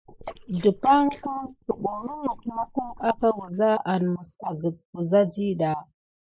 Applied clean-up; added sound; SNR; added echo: neural mask model Resemble Enhance denoiser.